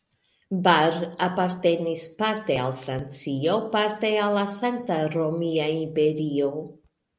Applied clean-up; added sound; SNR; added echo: none; none; none; none.